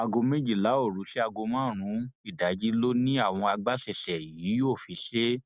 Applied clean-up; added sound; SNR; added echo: none; none; none; none.